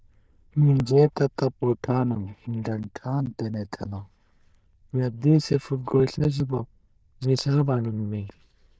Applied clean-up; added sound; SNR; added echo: neural diffusion model UNIVERSE++.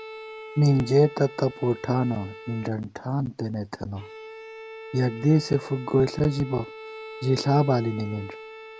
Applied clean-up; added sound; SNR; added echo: none; Bowed string instrument; 16 dB; none.